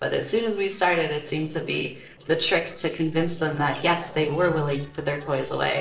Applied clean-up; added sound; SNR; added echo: neural separator model SepFormer DNS4.